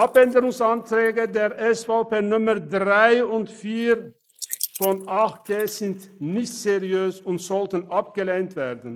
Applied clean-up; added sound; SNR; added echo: neural mask model Resemble Enhance denoiser.